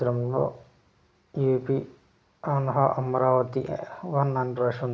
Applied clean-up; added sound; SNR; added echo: none; none; none; none.